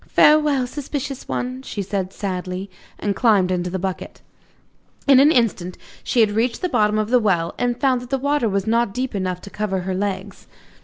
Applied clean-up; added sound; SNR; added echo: none; none; none; none.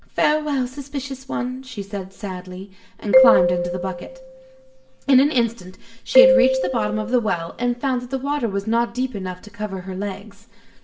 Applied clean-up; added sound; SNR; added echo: none; Marimba, xylophone; -2 dB; reverberation time 0.4 s.